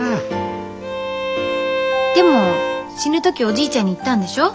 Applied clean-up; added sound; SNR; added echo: none; Bowed string instrument; 3 dB; none.